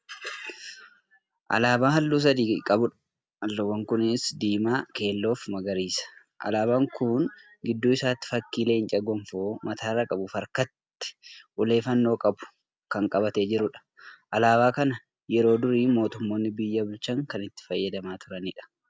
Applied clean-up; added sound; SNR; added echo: none; none; none; none.